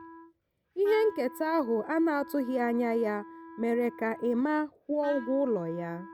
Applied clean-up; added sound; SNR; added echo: none; Wind instrument, woodwind instrument; 17 dB; none.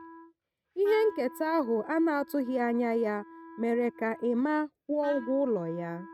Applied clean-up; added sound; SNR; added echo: neural mask model RNNoise.